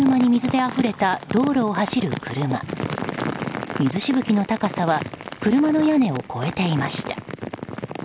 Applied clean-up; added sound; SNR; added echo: none; none; none; none.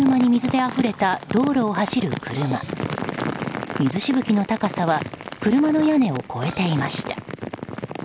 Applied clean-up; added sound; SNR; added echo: none; Cymbal; 19 dB; none.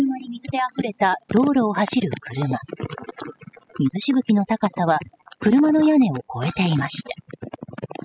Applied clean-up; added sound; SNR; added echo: classical method spectral subtraction.